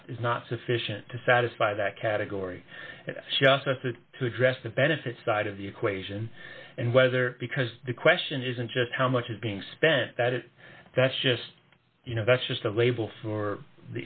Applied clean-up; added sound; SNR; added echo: none; none; none; none.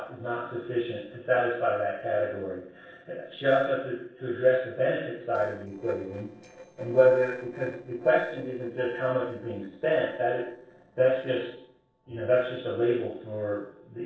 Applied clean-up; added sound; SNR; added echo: neural separator model SepFormer DNS4.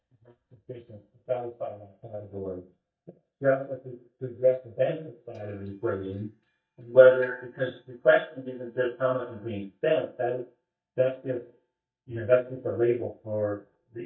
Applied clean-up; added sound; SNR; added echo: neural mask model DeepFilterNet 3.